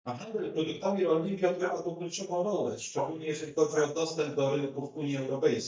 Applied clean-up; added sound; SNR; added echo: neural mask model DeepFilterNet 3.